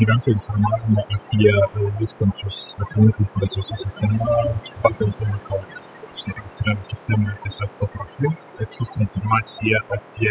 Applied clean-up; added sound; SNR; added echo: classical method spectral subtraction.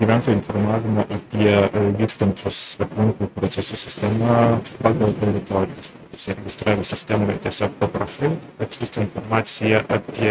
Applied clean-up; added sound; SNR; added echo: neural mask model RNNoise.